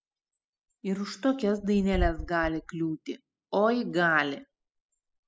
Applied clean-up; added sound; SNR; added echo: classical method spectral subtraction.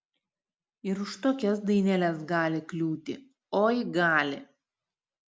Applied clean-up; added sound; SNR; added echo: none; none; none; none.